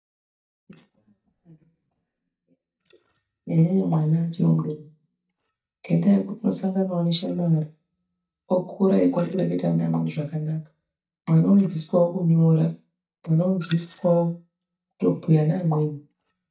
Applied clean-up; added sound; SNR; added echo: neural mask model DeepFilterNet 3.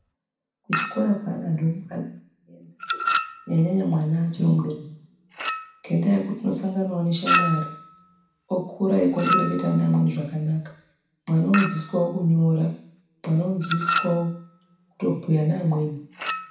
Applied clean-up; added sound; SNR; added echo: none; Chink, clink; 7 dB; reverberation time 0.6 s.